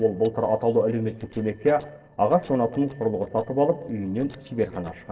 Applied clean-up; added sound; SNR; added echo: neural separator model SepFormer DNS4.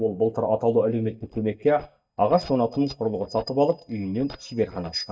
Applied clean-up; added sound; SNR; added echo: neural mask model DeepFilterNet 3.